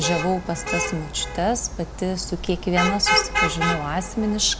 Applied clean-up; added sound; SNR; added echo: none; Traffic noise, roadway noise / Vehicle horn, car horn, honking; 2 dB; none.